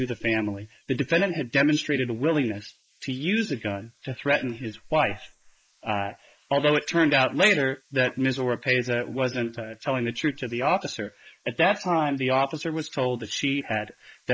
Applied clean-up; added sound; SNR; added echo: neural mask model Resemble Enhance denoiser.